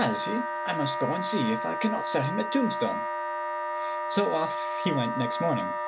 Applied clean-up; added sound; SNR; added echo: none; Wind instrument, woodwind instrument; 1 dB; none.